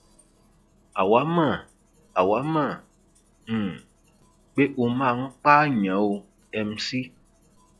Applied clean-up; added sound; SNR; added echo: classical method log-MMSE.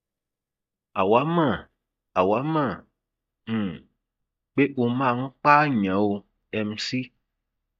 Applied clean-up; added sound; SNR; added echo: neural mask model DeepFilterNet 3.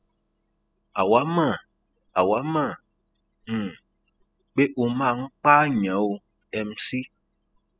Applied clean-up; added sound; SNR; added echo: classical method spectral subtraction.